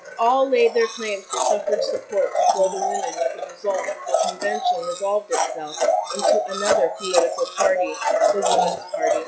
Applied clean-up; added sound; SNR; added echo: classical method log-MMSE.